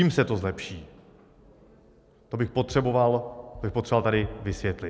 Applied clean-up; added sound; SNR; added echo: none; none; none; none.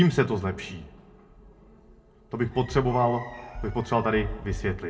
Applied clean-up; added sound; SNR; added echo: none; Chicken, rooster; 20 dB; reverberation time 0.2 s.